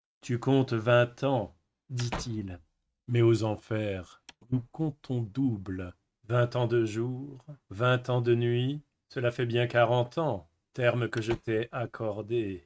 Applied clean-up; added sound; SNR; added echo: neural mask model RNNoise.